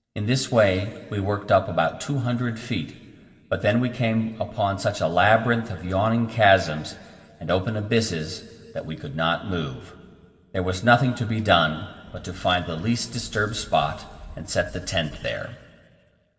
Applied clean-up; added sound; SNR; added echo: none; Walk, footsteps; 19 dB; reverberation time 1.8 s.